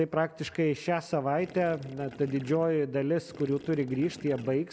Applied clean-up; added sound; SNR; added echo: none; Gurgling / Liquid; 19 dB; none.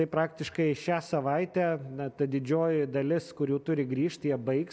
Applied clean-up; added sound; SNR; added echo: none; none; none; none.